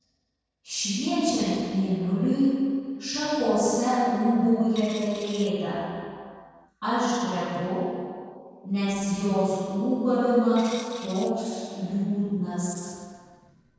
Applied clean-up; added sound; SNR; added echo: neural separator model SepFormer DNS4.